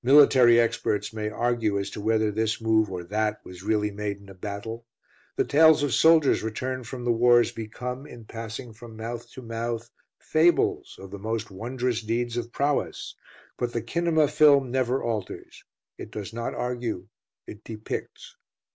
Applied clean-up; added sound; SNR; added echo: none; none; none; none.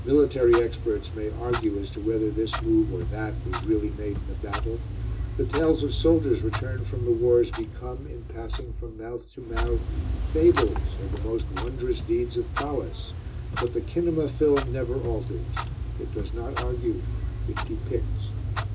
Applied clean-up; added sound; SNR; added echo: none; Clock; 3 dB; reverberation time 0.2 s.